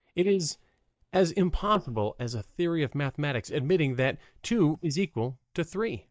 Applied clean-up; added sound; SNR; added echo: neural mask model DeepFilterNet 3.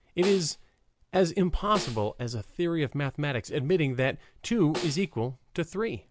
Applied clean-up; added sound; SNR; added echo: none; Snare drum; 13 dB; none.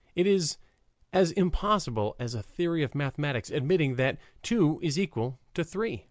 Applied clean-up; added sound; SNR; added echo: none; none; none; none.